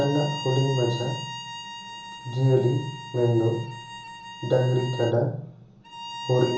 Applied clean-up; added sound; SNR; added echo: none; Bowed string instrument; 12 dB; reverberation time 1.2 s.